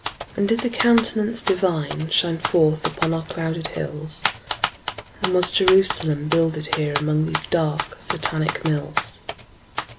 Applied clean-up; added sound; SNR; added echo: none; Typewriter; 7 dB; none.